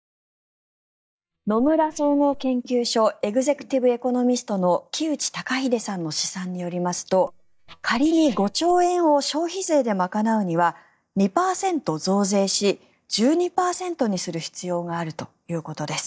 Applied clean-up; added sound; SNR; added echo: neural mask model DeepFilterNet 3.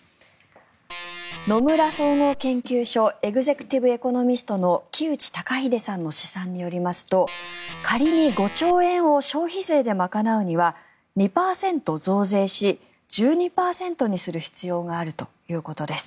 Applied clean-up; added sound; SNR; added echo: none; Organ; 12 dB; none.